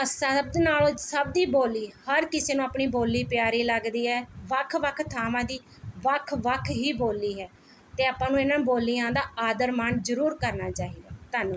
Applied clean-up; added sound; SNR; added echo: none; none; none; none.